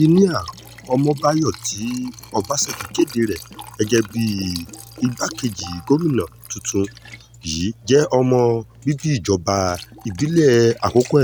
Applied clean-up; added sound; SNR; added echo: none; Liquid; 19 dB; none.